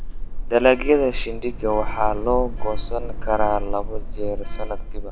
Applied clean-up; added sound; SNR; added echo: none; Sliding door; 1 dB; none.